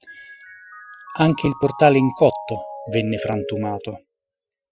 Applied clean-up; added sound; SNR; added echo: classical method Wiener filter.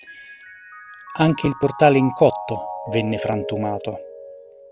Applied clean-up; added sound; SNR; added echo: none; Mallet percussion; 11 dB; none.